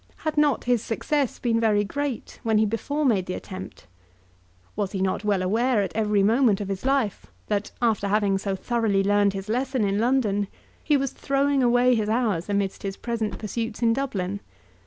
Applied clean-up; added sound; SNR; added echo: none; Slam / Car; 18 dB; none.